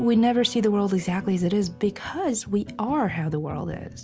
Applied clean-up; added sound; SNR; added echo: none; none; none; none.